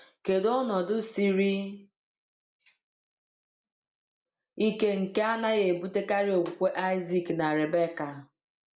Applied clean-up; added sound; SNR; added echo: none; none; none; none.